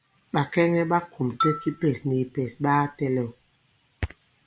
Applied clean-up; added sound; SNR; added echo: none; Marimba, xylophone; 6 dB; none.